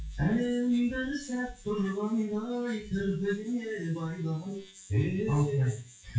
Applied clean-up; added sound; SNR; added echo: classical method WPE with log-MMSE.